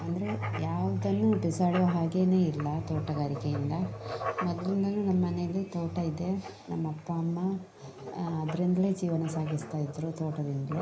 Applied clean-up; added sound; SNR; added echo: none; Writing; 14 dB; reverberation time 0.4 s.